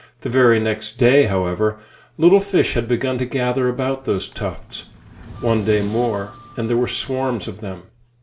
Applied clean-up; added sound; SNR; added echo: none; Sliding door; 11 dB; none.